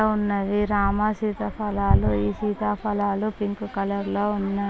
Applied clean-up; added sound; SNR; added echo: none; none; none; none.